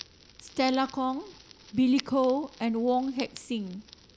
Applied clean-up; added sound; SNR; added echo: none; Crackle; 20 dB; none.